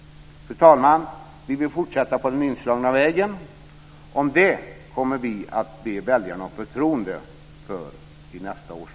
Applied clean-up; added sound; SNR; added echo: none; none; none; none.